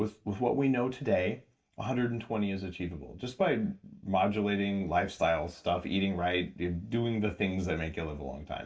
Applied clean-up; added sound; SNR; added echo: none; none; none; reverberation time 0.2 s.